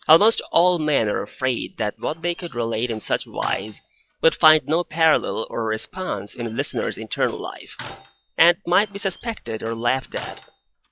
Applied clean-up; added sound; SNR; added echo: classical method log-MMSE.